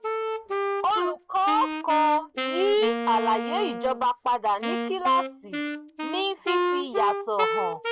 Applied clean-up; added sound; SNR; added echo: none; Wind instrument, woodwind instrument; 3 dB; none.